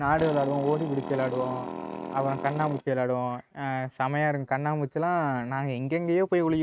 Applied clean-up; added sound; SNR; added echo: neural mask model RNNoise.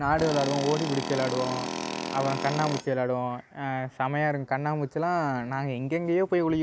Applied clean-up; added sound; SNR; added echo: none; Tools; 5 dB; none.